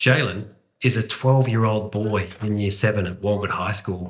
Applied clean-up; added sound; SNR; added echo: neural mask model DeepFilterNet 3.